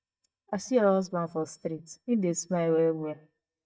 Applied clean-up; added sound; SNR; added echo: neural mask model DeepFilterNet 3.